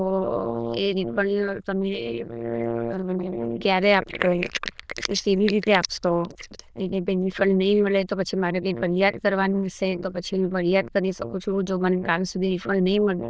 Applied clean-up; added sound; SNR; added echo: neural diffusion model UNIVERSE++.